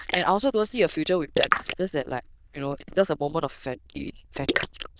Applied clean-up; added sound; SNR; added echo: neural diffusion model UNIVERSE++.